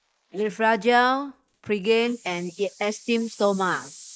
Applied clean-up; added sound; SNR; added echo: neural mask model Resemble Enhance denoiser.